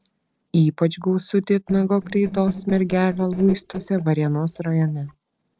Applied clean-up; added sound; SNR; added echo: neural separator model SepFormer DNS4.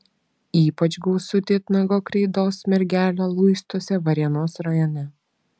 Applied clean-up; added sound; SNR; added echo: none; none; none; none.